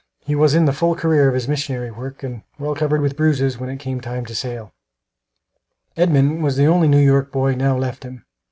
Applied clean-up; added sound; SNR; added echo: none; none; none; none.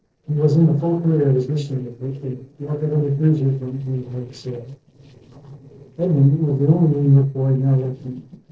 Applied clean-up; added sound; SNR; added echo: neural separator model SepFormer DNS4.